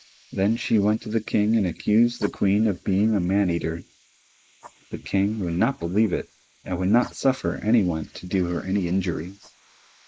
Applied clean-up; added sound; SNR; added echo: neural mask model Resemble Enhance denoiser.